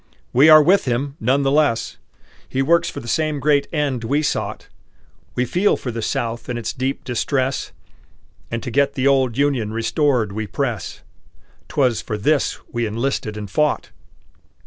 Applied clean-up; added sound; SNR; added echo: none; none; none; none.